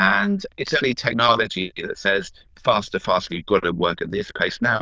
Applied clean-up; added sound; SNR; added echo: neural diffusion model UNIVERSE++.